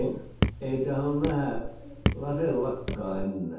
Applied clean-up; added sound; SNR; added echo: none; Raindrop / Drip; 3 dB; reverberation time 0.7 s.